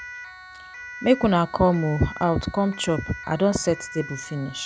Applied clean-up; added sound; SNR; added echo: none; Siren; 16 dB; none.